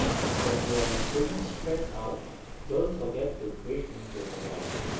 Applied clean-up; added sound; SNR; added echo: none; Waves, surf; 0 dB; reverberation time 0.6 s.